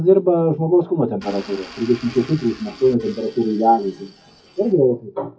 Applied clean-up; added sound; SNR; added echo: classical method WPE with log-MMSE.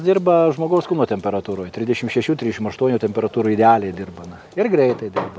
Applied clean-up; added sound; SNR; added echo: none; none; none; none.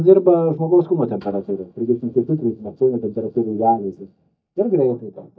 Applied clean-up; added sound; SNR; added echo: neural mask model DeepFilterNet 3.